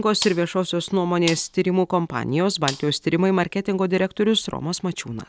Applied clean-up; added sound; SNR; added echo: none; Gunshot, gunfire; 15 dB; none.